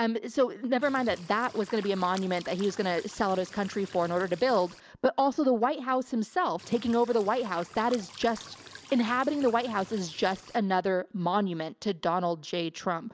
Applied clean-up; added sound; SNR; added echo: none; Cricket / Water; 19 dB; none.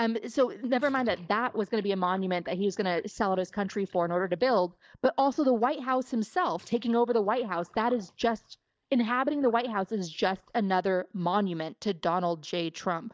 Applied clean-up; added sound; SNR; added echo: neural mask model DeepFilterNet 3.